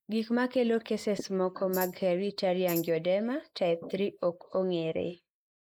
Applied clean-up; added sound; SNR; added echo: neural mask model Resemble Enhance denoiser.